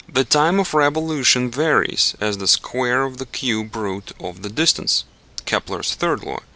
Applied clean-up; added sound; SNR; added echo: none; none; none; none.